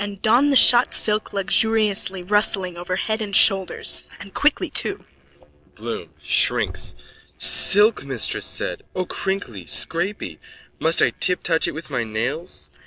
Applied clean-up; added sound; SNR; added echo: neural separator model SepFormer DNS4.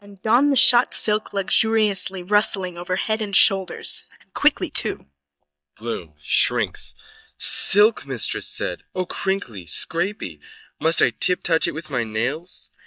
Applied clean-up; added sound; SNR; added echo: neural mask model DeepFilterNet 3.